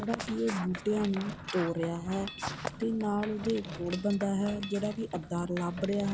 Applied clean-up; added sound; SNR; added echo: none; Mechanisms; 12 dB; none.